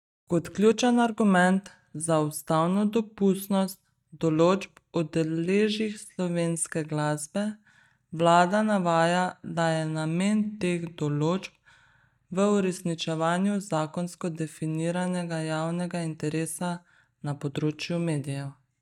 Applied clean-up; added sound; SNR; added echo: neural mask model DeepFilterNet 3.